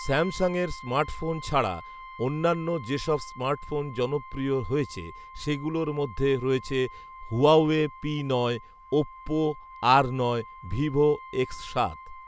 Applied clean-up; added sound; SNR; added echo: none; Brass instrument; 17 dB; none.